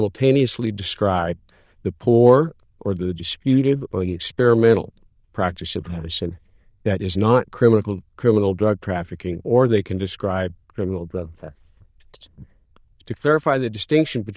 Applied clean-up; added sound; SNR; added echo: neural diffusion model UNIVERSE++.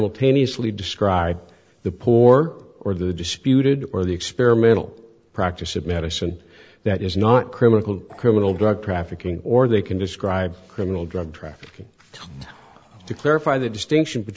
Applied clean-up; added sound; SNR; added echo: none; none; none; none.